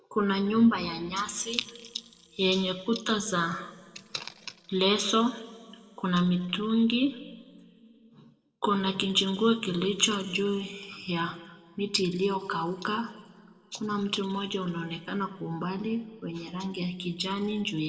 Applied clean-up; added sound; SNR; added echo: none; none; none; reverberation time 1.7 s.